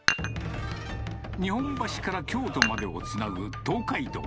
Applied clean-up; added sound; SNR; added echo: none; Dishes, pots, and pans; 1 dB; none.